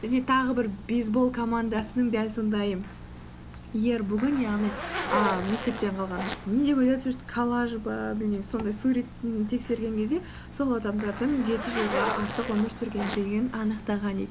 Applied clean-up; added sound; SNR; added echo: none; Zipper (clothing); 10 dB; none.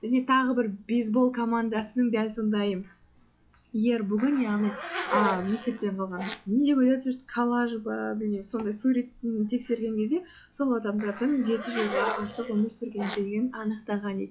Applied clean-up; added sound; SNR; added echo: classical method log-MMSE.